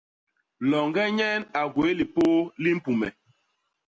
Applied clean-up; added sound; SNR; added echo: none; none; none; none.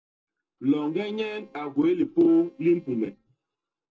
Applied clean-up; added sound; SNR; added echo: neural separator model SepFormer DNS4.